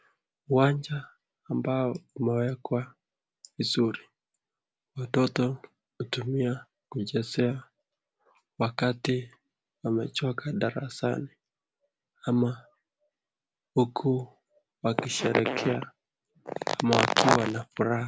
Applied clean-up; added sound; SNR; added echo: none; none; none; none.